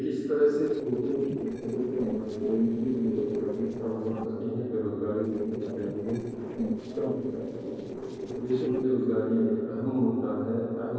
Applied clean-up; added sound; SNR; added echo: neural separator model SepFormer DNS4.